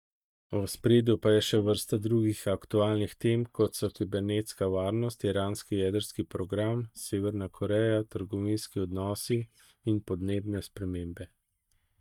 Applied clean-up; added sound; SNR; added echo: neural mask model DeepFilterNet 3.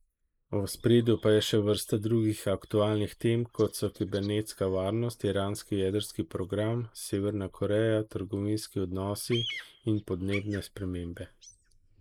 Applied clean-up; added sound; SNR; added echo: neural mask model Resemble Enhance denoiser.